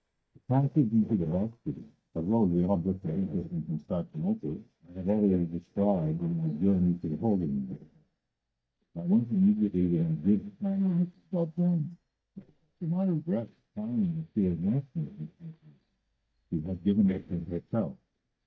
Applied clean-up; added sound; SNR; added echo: neural mask model DeepFilterNet 3.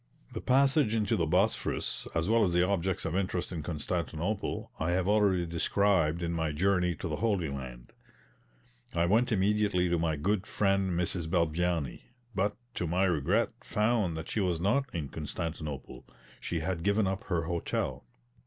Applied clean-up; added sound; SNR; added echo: none; none; none; none.